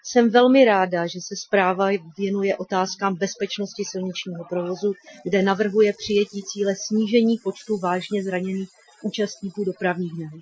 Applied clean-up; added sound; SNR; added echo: classical method Wiener filter.